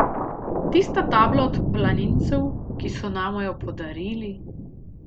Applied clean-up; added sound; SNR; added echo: none; Thunder; 0 dB; none.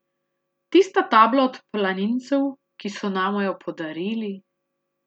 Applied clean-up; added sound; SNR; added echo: none; none; none; none.